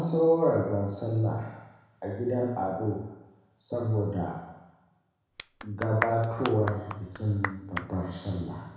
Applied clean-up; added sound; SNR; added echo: none; Clapping; 9 dB; reverberation time 1.1 s.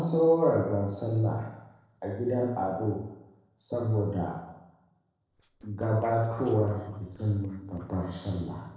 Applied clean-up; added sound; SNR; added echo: neural separator model SepFormer DNS4.